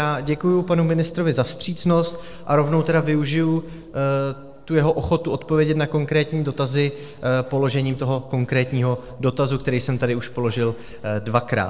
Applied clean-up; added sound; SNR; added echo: neural separator model SepFormer DNS4.